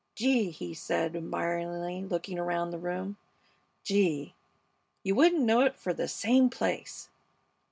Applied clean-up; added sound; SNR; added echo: none; none; none; none.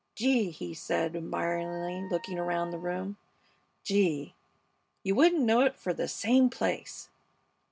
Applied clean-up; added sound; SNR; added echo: none; Wind instrument, woodwind instrument; 19 dB; none.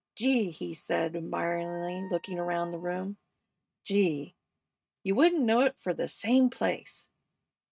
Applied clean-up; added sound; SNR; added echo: neural mask model RNNoise.